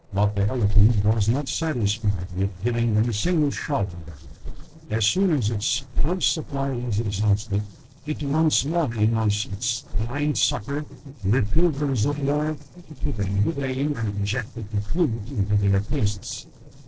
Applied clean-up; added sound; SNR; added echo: neural separator model SepFormer DNS4.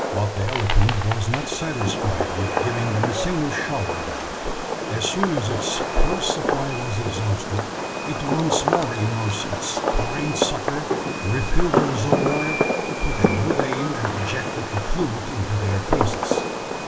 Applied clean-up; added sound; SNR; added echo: none; Fireworks; 1 dB; reverberation time 0.3 s.